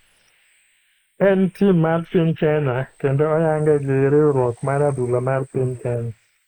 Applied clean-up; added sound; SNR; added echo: neural mask model Resemble Enhance denoiser.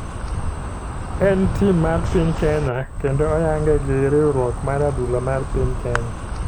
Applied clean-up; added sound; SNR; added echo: none; Insect; 4 dB; none.